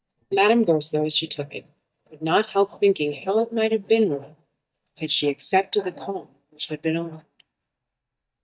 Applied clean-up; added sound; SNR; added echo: neural mask model DeepFilterNet 3.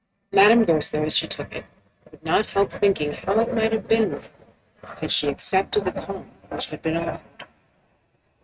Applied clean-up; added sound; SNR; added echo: neural mask model RNNoise.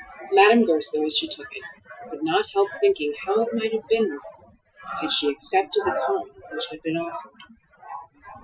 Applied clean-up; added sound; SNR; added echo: classical method Wiener filter.